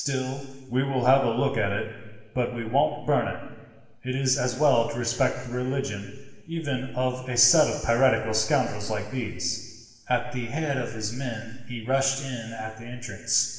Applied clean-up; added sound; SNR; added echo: none; none; none; reverberation time 1.4 s.